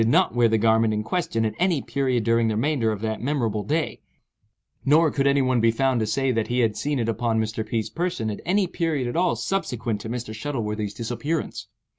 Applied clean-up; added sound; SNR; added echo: none; none; none; none.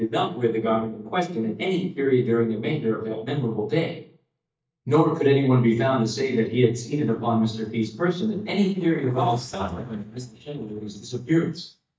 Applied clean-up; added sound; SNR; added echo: neural mask model DeepFilterNet 3.